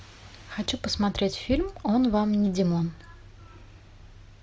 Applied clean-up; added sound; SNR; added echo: none; none; none; none.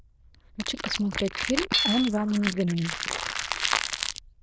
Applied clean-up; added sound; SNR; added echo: neural diffusion model UNIVERSE++.